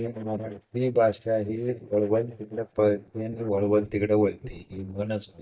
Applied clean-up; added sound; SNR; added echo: neural mask model DeepFilterNet 3.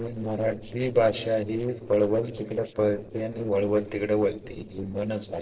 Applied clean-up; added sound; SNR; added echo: neural separator model SepFormer DNS4.